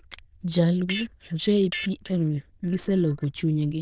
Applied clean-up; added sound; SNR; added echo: neural diffusion model UNIVERSE++.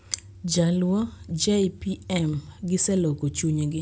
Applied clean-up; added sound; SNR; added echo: none; none; none; none.